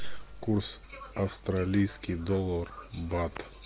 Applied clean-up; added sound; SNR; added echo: none; none; none; none.